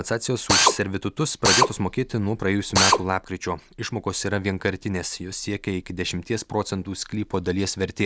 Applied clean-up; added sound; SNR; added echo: none; Drill; -4 dB; none.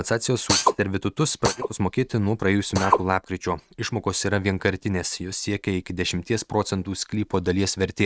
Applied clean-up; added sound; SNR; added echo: neural mask model RNNoise.